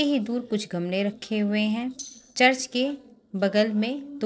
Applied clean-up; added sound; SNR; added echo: neural separator model SepFormer DNS4.